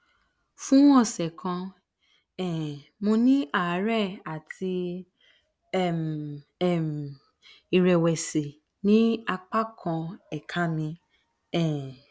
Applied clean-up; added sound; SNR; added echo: none; none; none; none.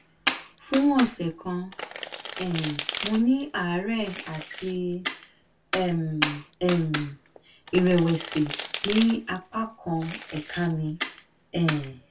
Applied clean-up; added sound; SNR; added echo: none; Domestic sounds, home sounds; 6 dB; reverberation time 0.1 s.